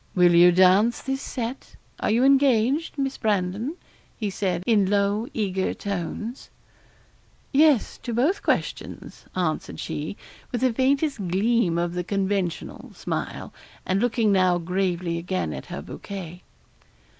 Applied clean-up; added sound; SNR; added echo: none; none; none; none.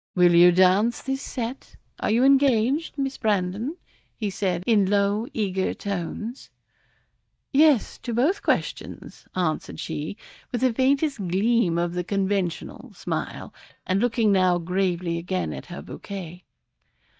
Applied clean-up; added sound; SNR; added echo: neural mask model DeepFilterNet 3.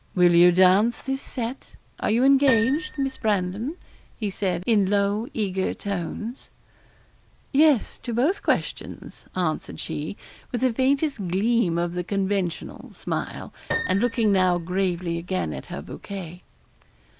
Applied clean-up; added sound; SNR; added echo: none; Piano; 12 dB; none.